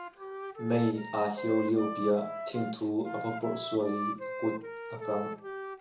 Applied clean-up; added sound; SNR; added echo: none; Wind instrument, woodwind instrument; 7 dB; reverberation time 0.6 s.